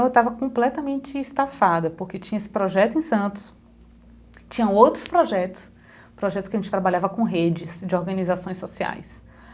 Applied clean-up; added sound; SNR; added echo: none; none; none; none.